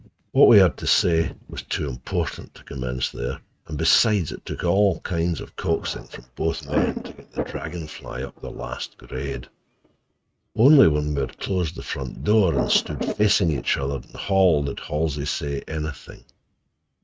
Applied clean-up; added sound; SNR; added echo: neural mask model RNNoise.